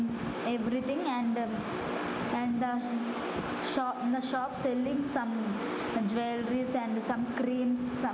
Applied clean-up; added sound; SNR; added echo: none; none; none; none.